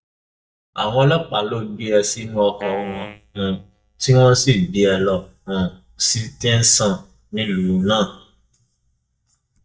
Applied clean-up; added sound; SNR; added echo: neural mask model DeepFilterNet 3.